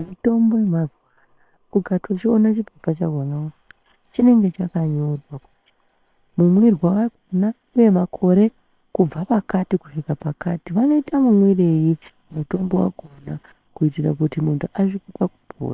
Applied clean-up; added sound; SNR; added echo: neural separator model SepFormer WHAM!.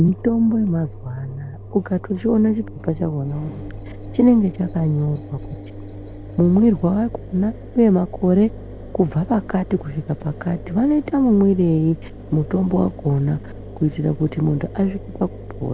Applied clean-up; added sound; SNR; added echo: none; Engine; 14 dB; none.